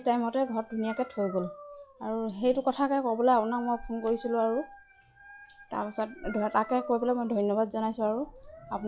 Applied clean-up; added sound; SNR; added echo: classical method log-MMSE.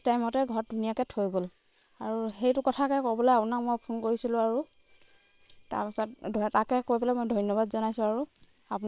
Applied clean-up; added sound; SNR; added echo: neural separator model SepFormer WHAM!.